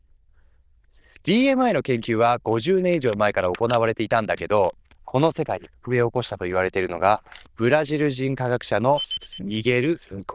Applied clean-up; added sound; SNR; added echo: neural diffusion model UNIVERSE++.